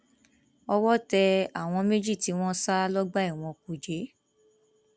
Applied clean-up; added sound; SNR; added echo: none; none; none; none.